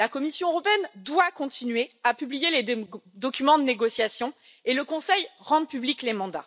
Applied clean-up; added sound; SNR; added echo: none; none; none; none.